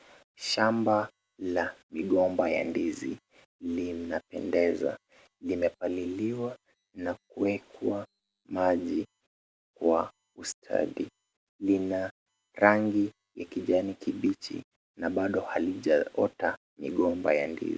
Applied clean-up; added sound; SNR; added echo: none; none; none; none.